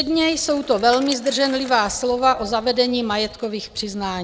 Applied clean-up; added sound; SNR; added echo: none; Bicycle; 20 dB; none.